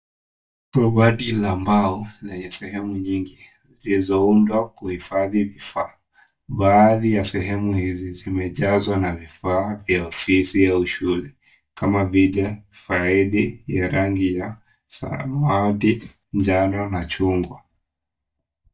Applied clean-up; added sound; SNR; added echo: neural mask model DeepFilterNet 3.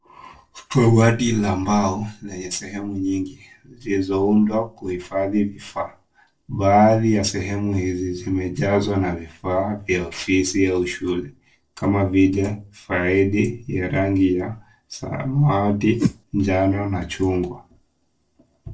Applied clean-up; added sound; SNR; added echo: neural separator model SepFormer DNS4.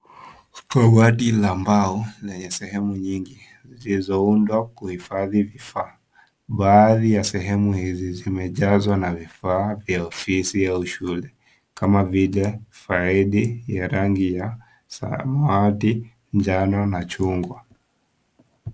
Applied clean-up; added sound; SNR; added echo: none; none; none; none.